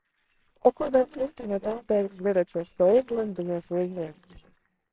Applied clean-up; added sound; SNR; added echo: neural separator model SepFormer WHAMR!.